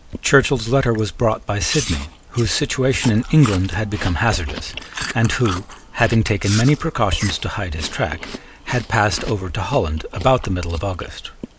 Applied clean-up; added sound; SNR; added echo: none; Chewing, mastication; 14 dB; none.